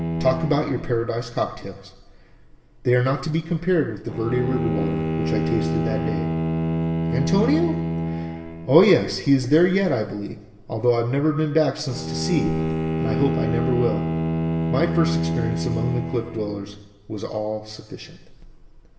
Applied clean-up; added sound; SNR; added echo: none; Bowed string instrument; 3 dB; reverberation time 1.1 s.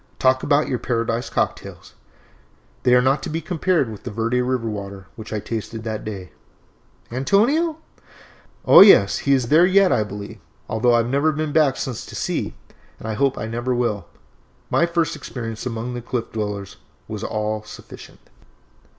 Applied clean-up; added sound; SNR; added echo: none; none; none; none.